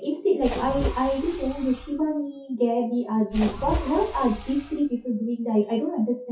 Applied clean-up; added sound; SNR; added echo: classical method WPE with log-MMSE.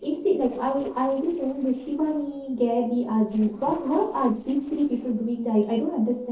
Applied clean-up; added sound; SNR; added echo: neural separator model SepFormer DNS4.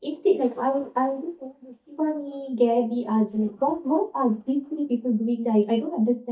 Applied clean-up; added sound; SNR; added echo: neural mask model DeepFilterNet 3.